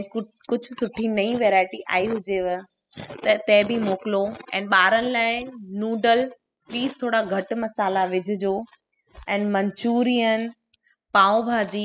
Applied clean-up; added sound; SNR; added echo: classical method spectral subtraction.